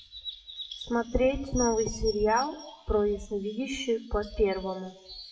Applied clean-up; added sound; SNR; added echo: classical method WPE with log-MMSE.